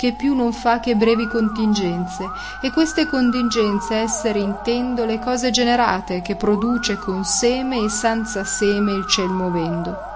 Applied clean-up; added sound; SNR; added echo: none; Musical instrument; 11 dB; none.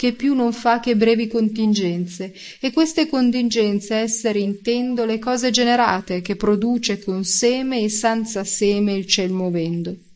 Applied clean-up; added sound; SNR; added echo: neural mask model Resemble Enhance denoiser.